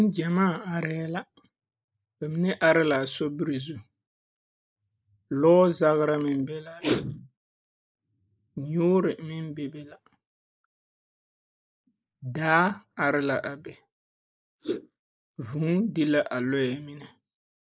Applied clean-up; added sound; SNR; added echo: neural mask model Resemble Enhance denoiser.